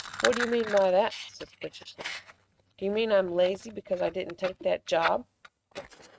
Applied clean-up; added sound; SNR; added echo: neural mask model RNNoise.